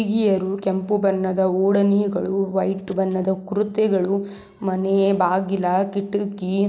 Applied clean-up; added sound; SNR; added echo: none; none; none; none.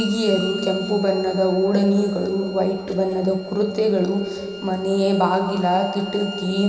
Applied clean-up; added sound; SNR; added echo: none; Bowed string instrument; 16 dB; reverberation time 2.5 s.